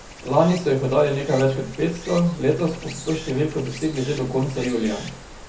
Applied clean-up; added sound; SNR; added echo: none; Stream; 16 dB; reverberation time 0.3 s.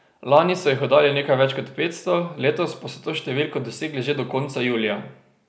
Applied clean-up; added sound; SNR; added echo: none; none; none; none.